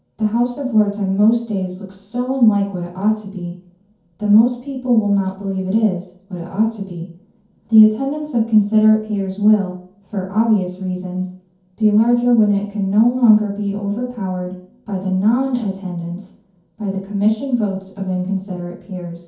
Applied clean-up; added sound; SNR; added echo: none; none; none; reverberation time 0.6 s.